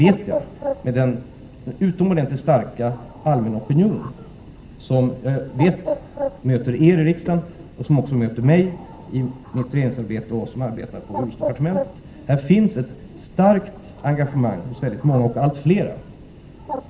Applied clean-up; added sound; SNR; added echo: none; Bird; 13 dB; reverberation time 1.2 s.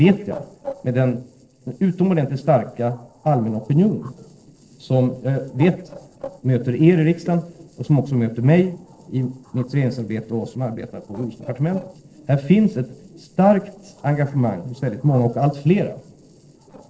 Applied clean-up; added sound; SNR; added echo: neural separator model SepFormer DNS4.